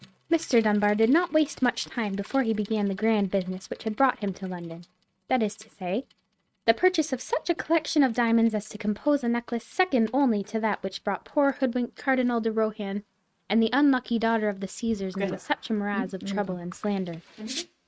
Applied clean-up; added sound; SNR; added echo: neural mask model RNNoise.